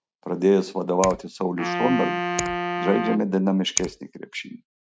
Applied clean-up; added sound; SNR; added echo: neural mask model RNNoise.